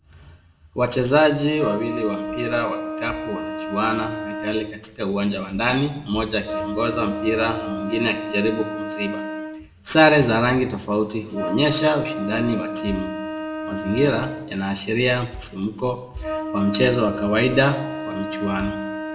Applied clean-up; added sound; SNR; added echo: none; Wind instrument, woodwind instrument; 8 dB; reverberation time 0.7 s.